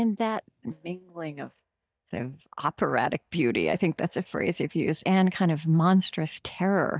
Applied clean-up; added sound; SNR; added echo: neural mask model DeepFilterNet 3.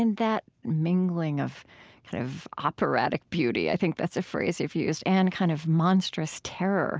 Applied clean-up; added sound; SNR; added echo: none; none; none; none.